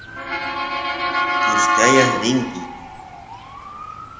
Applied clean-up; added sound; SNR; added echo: none; Motor vehicle (road) / Siren; -2 dB; reverberation time 0.7 s.